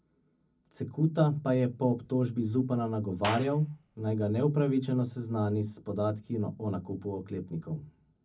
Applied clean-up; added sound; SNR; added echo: none; Clapping; 15 dB; reverberation time 0.4 s.